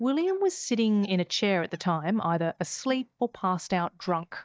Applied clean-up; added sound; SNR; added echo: neural mask model DeepFilterNet 3.